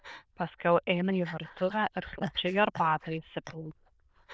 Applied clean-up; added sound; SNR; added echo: neural diffusion model UNIVERSE++.